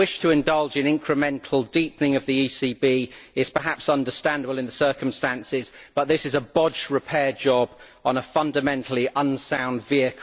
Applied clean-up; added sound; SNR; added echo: none; none; none; none.